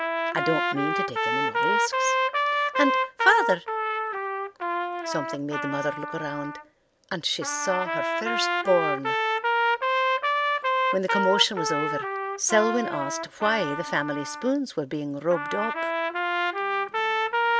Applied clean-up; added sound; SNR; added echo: none; Trumpet; -2 dB; none.